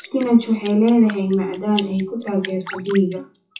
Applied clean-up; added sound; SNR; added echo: classical method WPE with log-MMSE.